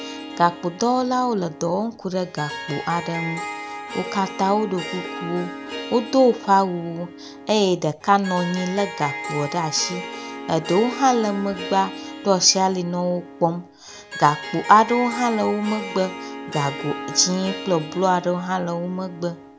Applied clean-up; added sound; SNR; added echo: none; Harp; 11 dB; none.